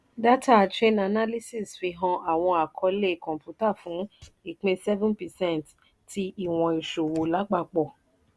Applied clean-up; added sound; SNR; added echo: none; none; none; none.